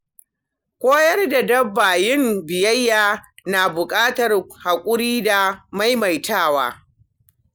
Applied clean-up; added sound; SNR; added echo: none; none; none; none.